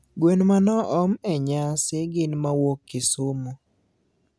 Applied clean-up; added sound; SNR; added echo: none; none; none; none.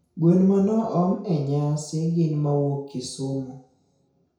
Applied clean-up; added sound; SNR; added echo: none; none; none; reverberation time 0.6 s.